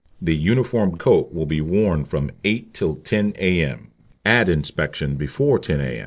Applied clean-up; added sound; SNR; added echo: neural separator model SepFormer DNS4.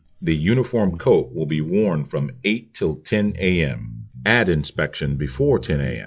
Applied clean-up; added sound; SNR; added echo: classical method log-MMSE.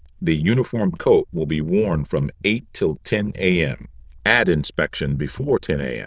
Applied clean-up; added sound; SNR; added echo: neural diffusion model UNIVERSE++.